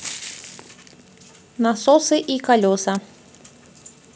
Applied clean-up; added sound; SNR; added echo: none; none; none; none.